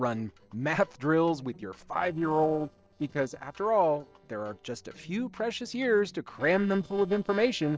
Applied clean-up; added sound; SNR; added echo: neural separator model SepFormer DNS4.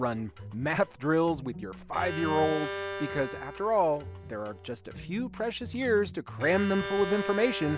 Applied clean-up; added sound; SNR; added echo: none; Bowed string instrument; 10 dB; none.